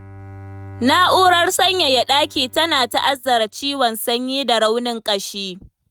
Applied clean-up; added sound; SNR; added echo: neural mask model RNNoise.